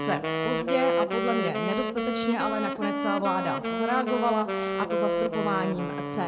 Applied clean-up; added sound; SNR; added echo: none; Wind instrument, woodwind instrument; -1 dB; none.